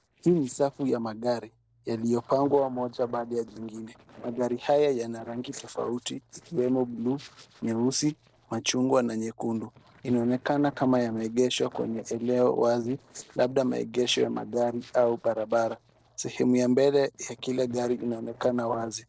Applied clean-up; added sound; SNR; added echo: neural separator model SepFormer DNS4.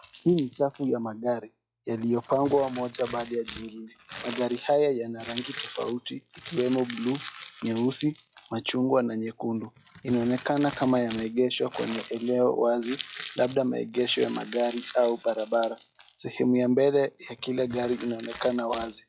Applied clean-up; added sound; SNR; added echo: classical method log-MMSE.